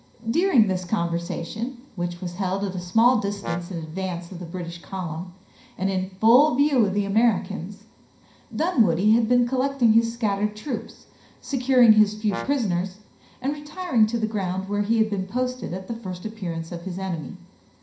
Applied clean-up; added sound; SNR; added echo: none; Brass instrument; 14 dB; reverberation time 0.5 s.